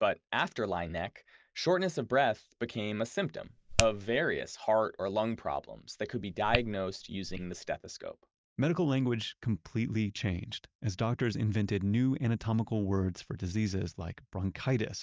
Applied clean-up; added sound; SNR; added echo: neural mask model DeepFilterNet 3.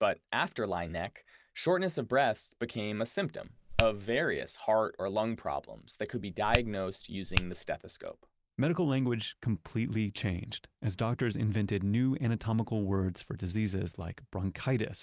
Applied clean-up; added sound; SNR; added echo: none; Finger snapping; 1 dB; none.